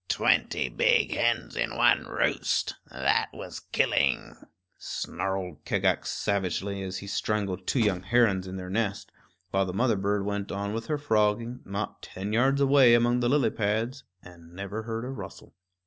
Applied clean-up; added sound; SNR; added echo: none; Gunshot, gunfire; 13 dB; none.